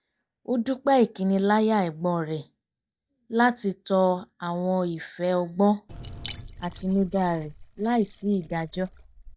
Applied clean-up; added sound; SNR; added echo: neural mask model DeepFilterNet 3.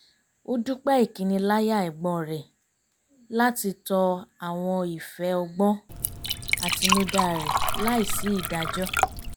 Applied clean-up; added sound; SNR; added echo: none; Liquid; 0 dB; none.